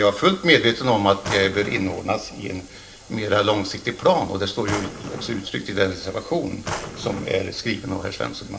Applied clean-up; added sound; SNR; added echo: none; Drawer open or close; 11 dB; reverberation time 0.4 s.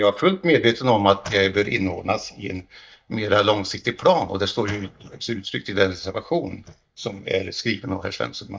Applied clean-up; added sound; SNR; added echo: neural mask model DeepFilterNet 3.